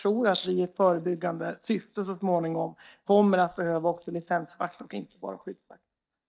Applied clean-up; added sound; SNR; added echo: neural mask model DeepFilterNet 3.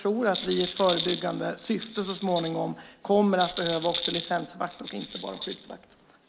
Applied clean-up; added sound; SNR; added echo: none; Rattle; 8 dB; none.